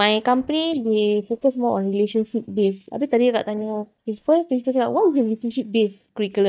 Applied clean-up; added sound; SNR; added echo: neural mask model DeepFilterNet 3.